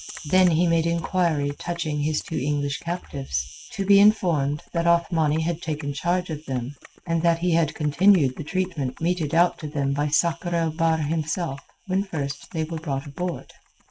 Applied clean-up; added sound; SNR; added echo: neural mask model RNNoise.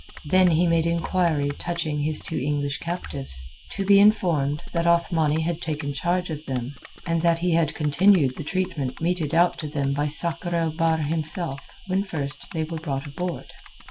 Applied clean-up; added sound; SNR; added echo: none; Insect + Typing; 15 dB; none.